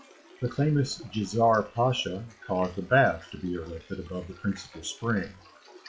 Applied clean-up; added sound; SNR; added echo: classical method log-MMSE.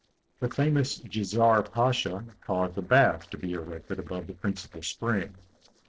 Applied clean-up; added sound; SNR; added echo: neural separator model SepFormer DNS4.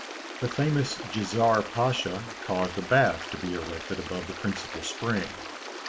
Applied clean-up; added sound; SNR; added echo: none; Stream; 10 dB; none.